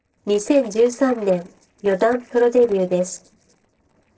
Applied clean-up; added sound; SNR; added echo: neural separator model SepFormer DNS4.